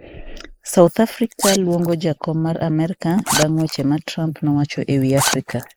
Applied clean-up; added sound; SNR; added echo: neural mask model Resemble Enhance denoiser.